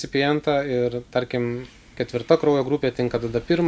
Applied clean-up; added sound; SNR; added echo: none; none; none; none.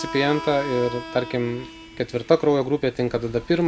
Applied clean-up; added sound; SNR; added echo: none; Harmonica; 14 dB; none.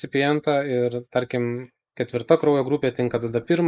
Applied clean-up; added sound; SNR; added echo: neural mask model Resemble Enhance denoiser.